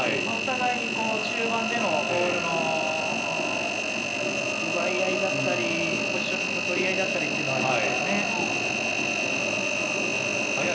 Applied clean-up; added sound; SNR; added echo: none; Engine; 0 dB; reverberation time 0.5 s.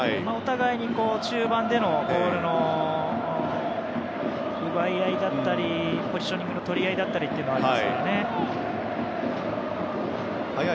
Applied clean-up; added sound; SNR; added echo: none; none; none; none.